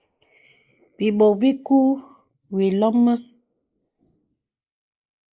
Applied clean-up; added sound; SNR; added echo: neural mask model Resemble Enhance denoiser.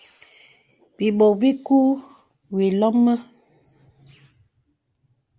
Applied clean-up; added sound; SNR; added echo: none; none; none; none.